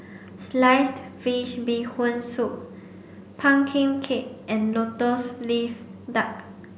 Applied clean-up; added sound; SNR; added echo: none; none; none; none.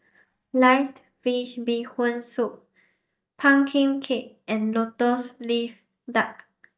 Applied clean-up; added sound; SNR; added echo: neural mask model DeepFilterNet 3.